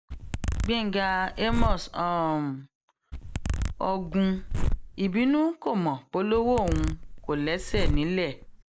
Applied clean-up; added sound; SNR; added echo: none; Zipper (clothing); 2 dB; none.